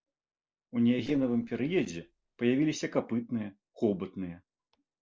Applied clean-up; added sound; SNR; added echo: neural separator model SepFormer DNS4.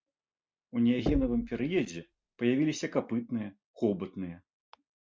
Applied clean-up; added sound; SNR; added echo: neural mask model RNNoise.